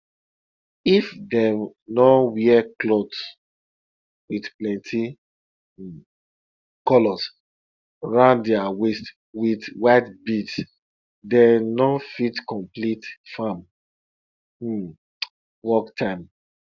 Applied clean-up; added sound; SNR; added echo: none; none; none; none.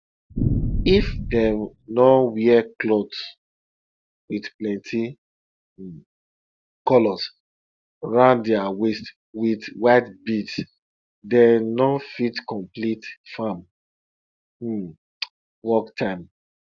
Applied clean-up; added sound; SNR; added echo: none; Boom; 2 dB; none.